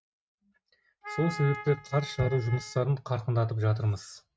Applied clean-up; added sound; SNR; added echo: neural mask model RNNoise.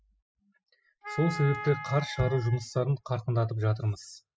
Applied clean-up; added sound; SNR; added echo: classical method spectral subtraction.